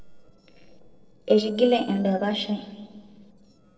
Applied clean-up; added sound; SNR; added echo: neural separator model SepFormer DNS4.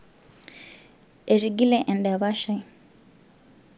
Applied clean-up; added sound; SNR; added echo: none; none; none; none.